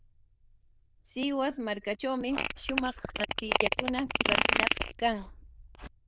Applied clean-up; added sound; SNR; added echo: neural diffusion model UNIVERSE++.